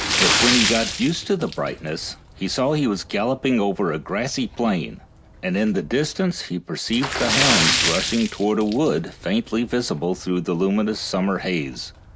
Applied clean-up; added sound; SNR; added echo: none; Splash, splatter; 4 dB; none.